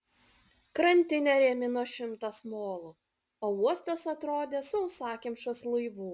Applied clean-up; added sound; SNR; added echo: none; none; none; none.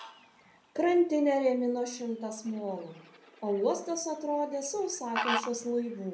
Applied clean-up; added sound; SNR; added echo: none; Fowl; 11 dB; reverberation time 0.6 s.